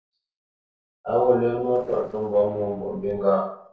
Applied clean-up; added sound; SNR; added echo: neural separator model SepFormer DNS4.